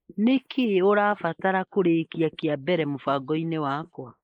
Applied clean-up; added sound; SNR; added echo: neural mask model Resemble Enhance denoiser.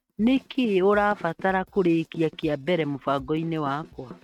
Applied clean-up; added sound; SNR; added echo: neural mask model RNNoise.